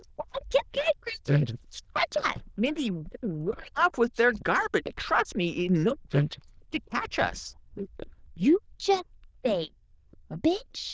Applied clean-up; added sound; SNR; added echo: neural diffusion model UNIVERSE++.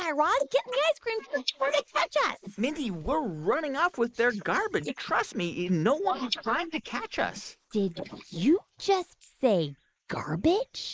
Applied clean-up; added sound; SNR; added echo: neural mask model Resemble Enhance denoiser.